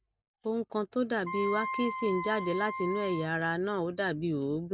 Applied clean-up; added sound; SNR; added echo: none; Wind instrument, woodwind instrument; 5 dB; none.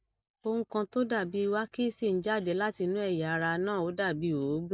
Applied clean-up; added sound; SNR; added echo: none; none; none; none.